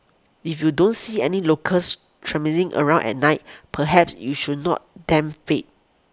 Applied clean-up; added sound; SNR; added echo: none; none; none; none.